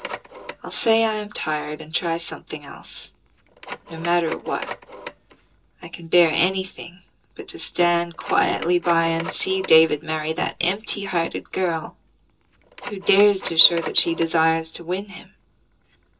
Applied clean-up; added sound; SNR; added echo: none; Telephone; 16 dB; reverberation time 0.2 s.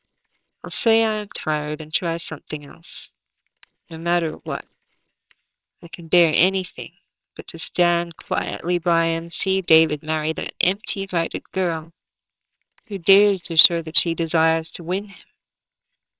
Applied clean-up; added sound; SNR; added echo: neural separator model SepFormer WHAMR!.